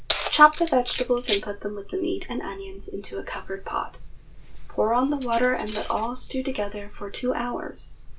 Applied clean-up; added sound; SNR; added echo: none; Keys jangling; 8 dB; reverberation time 0.2 s.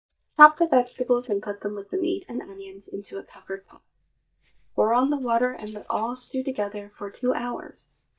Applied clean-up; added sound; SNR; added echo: neural mask model DeepFilterNet 3.